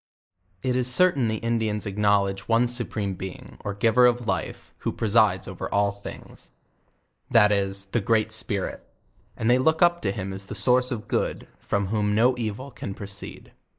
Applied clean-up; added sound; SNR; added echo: neural mask model Resemble Enhance denoiser.